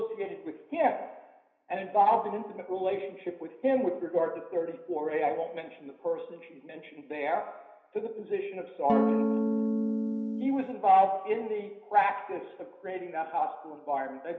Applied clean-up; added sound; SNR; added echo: none; Electric guitar / Strum; -3 dB; reverberation time 0.9 s.